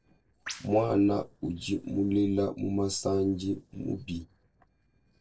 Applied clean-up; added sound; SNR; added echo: neural separator model SepFormer DNS4.